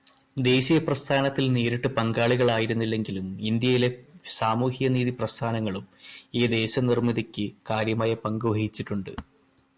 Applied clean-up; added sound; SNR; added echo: none; none; none; none.